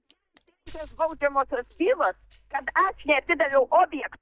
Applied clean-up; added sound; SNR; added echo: neural mask model DeepFilterNet 3.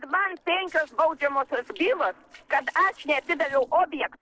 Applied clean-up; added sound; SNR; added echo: neural separator model SepFormer DNS4.